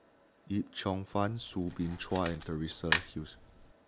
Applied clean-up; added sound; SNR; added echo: none; Camera; -1 dB; none.